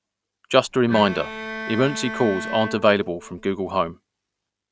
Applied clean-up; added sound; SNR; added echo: none; Bowed string instrument; 10 dB; none.